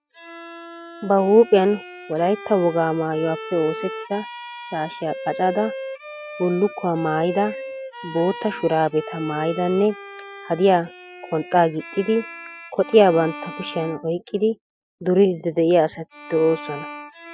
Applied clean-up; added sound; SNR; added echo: classical method Wiener filter.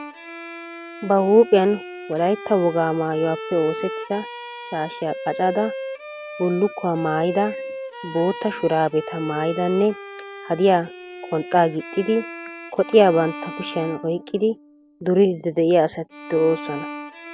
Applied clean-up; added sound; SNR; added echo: none; Bowed string instrument; 13 dB; none.